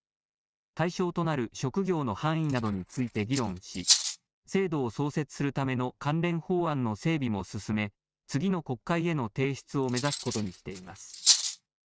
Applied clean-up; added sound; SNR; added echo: neural mask model RNNoise.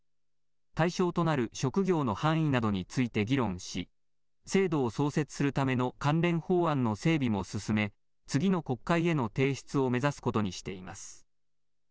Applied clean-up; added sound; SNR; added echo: none; none; none; none.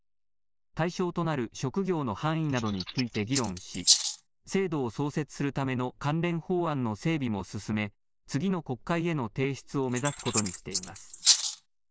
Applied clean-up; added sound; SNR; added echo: neural mask model Resemble Enhance denoiser.